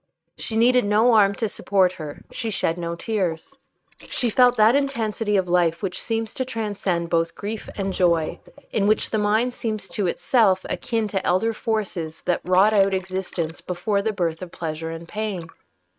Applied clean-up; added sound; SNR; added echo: neural mask model RNNoise.